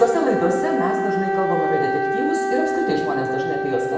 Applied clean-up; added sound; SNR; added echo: none; Wind instrument, woodwind instrument; 0 dB; reverberation time 1.1 s.